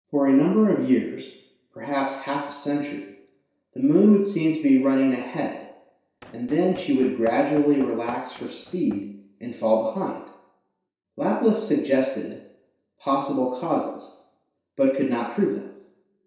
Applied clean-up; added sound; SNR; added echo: neural separator model SepFormer DNS4.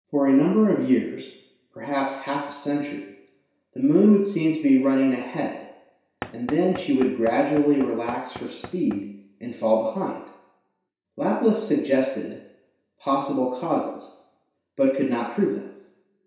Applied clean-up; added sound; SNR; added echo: none; Knock / Wood; 16 dB; reverberation time 0.7 s.